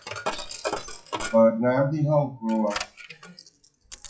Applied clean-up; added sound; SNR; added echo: classical method WPE with log-MMSE.